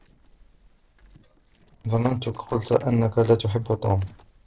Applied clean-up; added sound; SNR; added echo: neural separator model SepFormer DNS4.